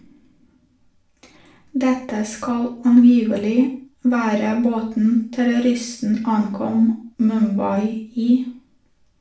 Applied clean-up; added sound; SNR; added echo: none; none; none; reverberation time 0.4 s.